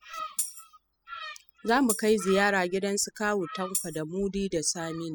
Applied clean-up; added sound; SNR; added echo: classical method spectral subtraction.